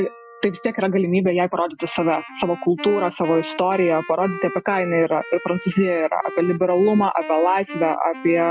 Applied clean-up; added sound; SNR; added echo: classical method Wiener filter.